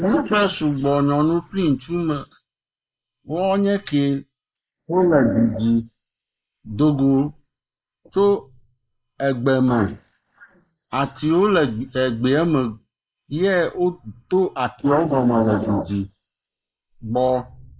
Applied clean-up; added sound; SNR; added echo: neural mask model Resemble Enhance denoiser.